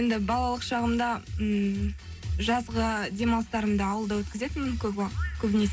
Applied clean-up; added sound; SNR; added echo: none; none; none; reverberation time 0.3 s.